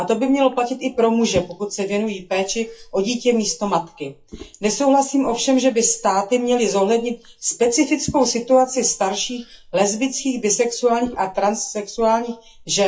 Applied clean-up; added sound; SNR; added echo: classical method WPE with log-MMSE.